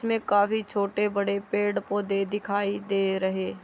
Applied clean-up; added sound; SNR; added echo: none; none; none; none.